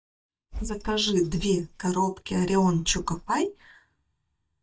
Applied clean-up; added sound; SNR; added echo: neural mask model DeepFilterNet 3.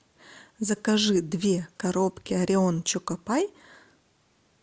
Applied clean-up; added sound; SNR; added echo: none; none; none; none.